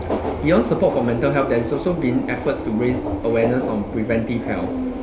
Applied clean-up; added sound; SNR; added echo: none; Subway, metro, underground; 5 dB; none.